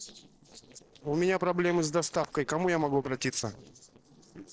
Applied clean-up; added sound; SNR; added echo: neural separator model SepFormer DNS4.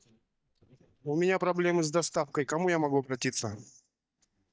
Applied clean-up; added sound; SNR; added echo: neural mask model DeepFilterNet 3.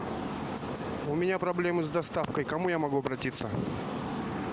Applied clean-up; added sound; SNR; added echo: none; none; none; none.